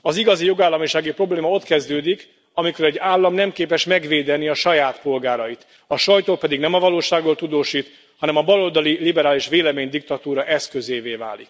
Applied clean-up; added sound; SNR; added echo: none; none; none; none.